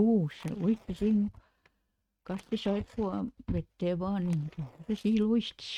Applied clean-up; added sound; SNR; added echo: neural mask model RNNoise.